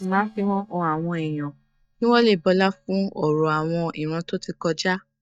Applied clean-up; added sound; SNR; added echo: neural mask model DeepFilterNet 3.